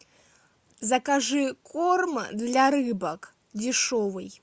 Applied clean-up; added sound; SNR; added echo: none; none; none; none.